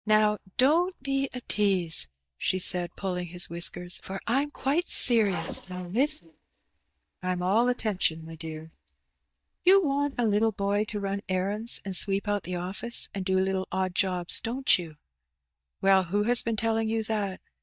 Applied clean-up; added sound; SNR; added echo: neural mask model DeepFilterNet 3.